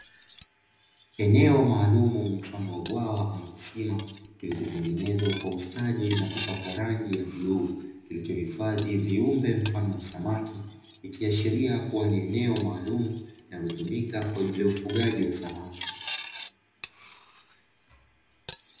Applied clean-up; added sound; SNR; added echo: none; Cutlery, silverware; 14 dB; reverberation time 0.8 s.